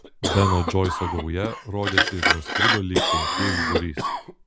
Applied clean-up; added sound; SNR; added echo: none; Glass + Cough; -2 dB; none.